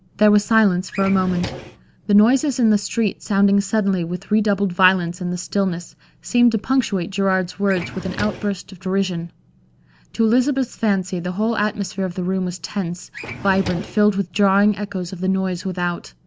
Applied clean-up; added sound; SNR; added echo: none; Drawer open or close; 12 dB; none.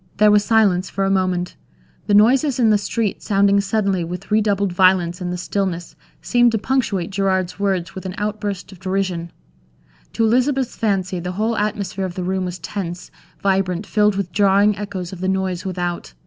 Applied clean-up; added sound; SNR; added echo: none; none; none; none.